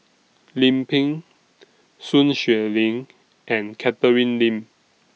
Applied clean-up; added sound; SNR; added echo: none; none; none; none.